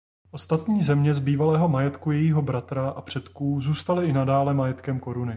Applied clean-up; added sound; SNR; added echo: none; none; none; none.